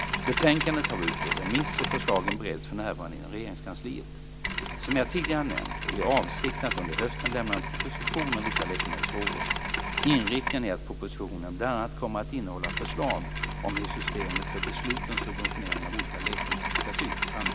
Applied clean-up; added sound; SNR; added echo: none; Mechanisms; 2 dB; none.